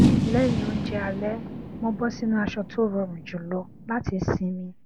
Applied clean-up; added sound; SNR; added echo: none; Fireworks; 0 dB; none.